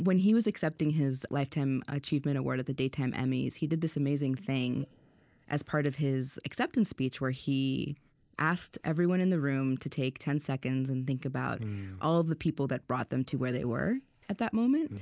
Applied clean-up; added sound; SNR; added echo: neural mask model Resemble Enhance denoiser.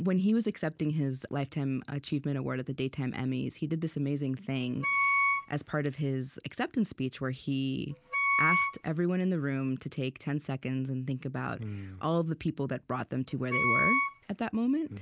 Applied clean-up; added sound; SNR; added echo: none; Wind instrument, woodwind instrument; -3 dB; none.